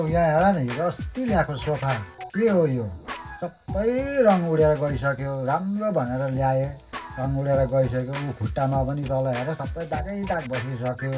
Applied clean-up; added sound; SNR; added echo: none; Scratching (performance technique); 12 dB; reverberation time 0.4 s.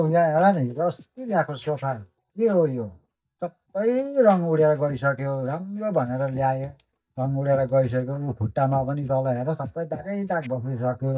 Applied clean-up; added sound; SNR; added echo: neural mask model DeepFilterNet 3.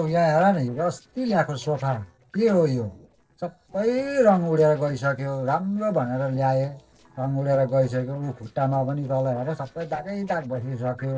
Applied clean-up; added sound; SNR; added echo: neural separator model SepFormer DNS4.